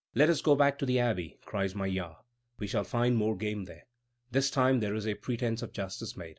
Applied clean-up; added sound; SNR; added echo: none; none; none; none.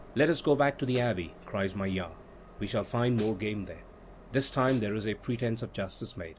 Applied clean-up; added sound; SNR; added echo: none; Snare drum + Train; 18 dB; none.